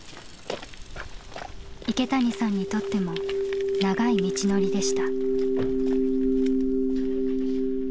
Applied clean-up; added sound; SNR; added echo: none; Mechanisms / Bicycle; 9 dB; none.